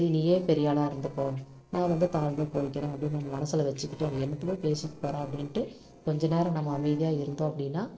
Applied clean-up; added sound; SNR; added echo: neural separator model SepFormer DNS4.